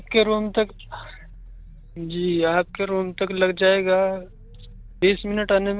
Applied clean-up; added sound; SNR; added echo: none; Vehicle; 20 dB; none.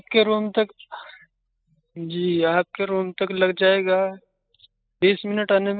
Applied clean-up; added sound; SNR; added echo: classical method spectral subtraction.